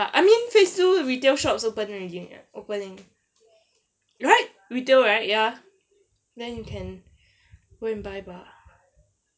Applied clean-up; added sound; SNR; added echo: none; none; none; none.